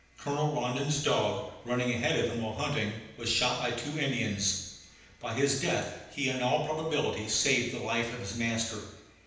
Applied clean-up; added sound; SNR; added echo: none; none; none; reverberation time 0.9 s.